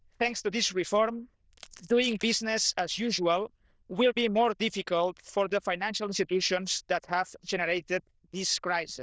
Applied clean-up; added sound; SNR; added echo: neural diffusion model UNIVERSE++.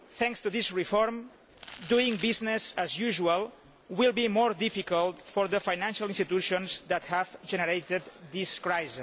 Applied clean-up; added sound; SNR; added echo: none; Crumpling, crinkling; 14 dB; none.